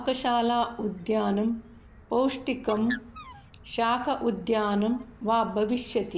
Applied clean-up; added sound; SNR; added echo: none; Bird; 19 dB; reverberation time 1.1 s.